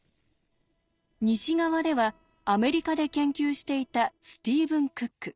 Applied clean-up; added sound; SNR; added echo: neural separator model SepFormer DNS4.